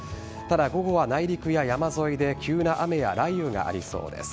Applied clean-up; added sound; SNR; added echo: none; Bus / Engine; 19 dB; none.